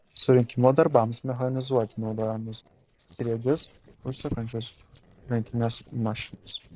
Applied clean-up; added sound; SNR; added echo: neural separator model SepFormer DNS4.